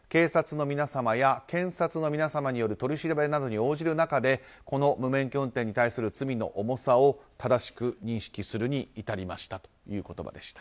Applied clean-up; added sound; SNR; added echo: none; none; none; none.